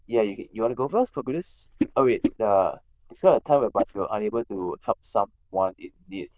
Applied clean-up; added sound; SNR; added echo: neural diffusion model UNIVERSE++.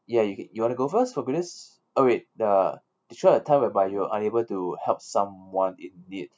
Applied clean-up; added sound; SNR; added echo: none; none; none; none.